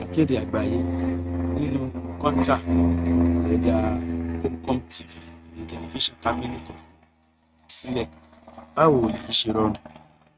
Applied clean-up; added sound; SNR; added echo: neural mask model RNNoise.